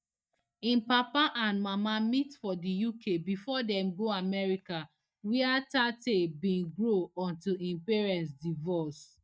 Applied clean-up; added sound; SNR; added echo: neural mask model DeepFilterNet 3.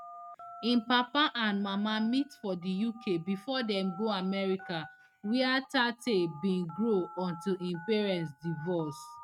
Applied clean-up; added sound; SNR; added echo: neural mask model RNNoise.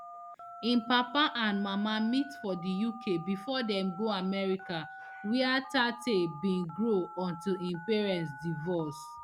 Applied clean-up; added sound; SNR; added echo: none; Telephone; 14 dB; none.